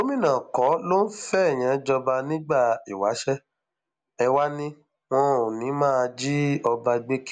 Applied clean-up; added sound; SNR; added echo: none; none; none; none.